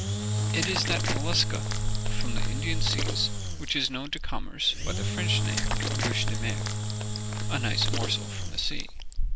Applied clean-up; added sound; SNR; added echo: none; Engine / Drill; 2 dB; none.